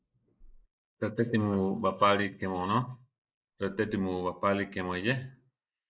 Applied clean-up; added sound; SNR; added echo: neural mask model Resemble Enhance denoiser.